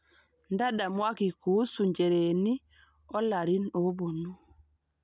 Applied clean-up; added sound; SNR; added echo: none; none; none; none.